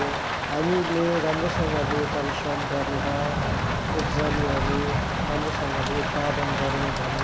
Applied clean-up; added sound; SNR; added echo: none; Rain; -2 dB; none.